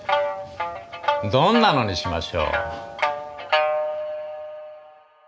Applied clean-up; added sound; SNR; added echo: none; none; none; none.